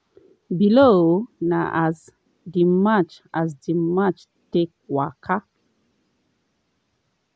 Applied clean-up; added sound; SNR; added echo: none; none; none; none.